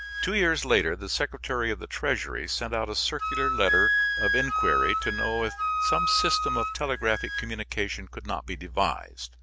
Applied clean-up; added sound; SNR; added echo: none; Wind instrument, woodwind instrument; 1 dB; none.